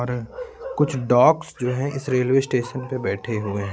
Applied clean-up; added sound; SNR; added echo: none; none; none; none.